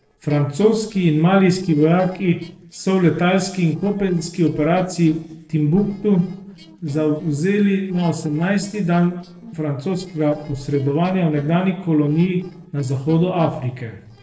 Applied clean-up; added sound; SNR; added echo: neural separator model SepFormer DNS4.